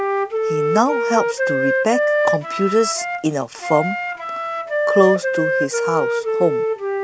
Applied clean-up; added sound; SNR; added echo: none; Wind instrument, woodwind instrument; -1 dB; none.